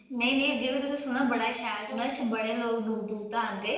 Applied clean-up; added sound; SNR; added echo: none; Brass instrument; 17 dB; reverberation time 0.9 s.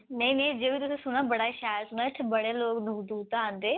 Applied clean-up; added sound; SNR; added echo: none; none; none; none.